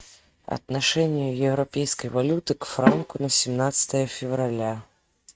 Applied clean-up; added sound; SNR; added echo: neural mask model RNNoise.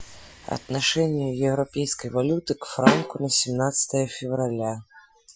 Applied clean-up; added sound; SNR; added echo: classical method Wiener filter.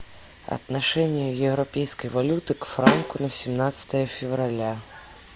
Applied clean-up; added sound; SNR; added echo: none; Snare drum; 1 dB; none.